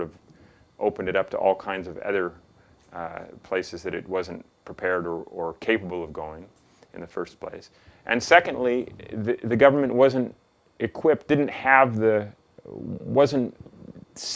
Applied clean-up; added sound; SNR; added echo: none; none; none; none.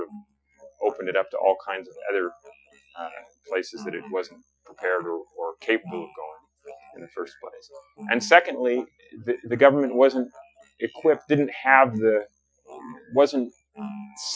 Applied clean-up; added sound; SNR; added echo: classical method Wiener filter.